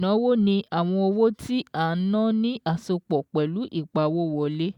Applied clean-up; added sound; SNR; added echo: none; none; none; none.